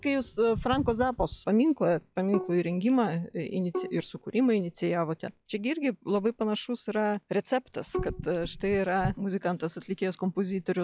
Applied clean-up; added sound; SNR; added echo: classical method log-MMSE.